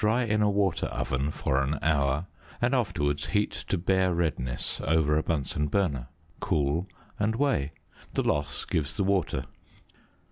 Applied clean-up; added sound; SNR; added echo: none; none; none; none.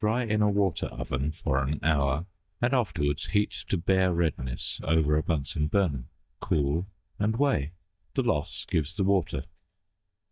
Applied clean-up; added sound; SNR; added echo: neural mask model DeepFilterNet 3.